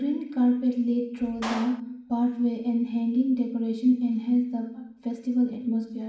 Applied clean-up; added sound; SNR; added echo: none; Clapping; 15 dB; reverberation time 0.7 s.